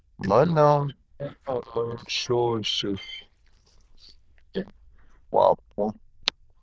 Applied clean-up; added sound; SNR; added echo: neural diffusion model UNIVERSE++.